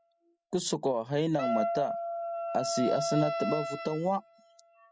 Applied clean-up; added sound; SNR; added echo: classical method spectral subtraction.